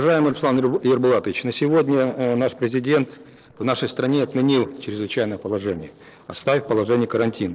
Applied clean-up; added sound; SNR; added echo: neural separator model SepFormer DNS4.